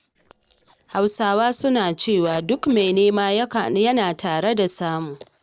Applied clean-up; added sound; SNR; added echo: neural separator model SepFormer DNS4.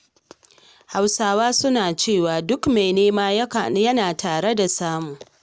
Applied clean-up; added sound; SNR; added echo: none; none; none; none.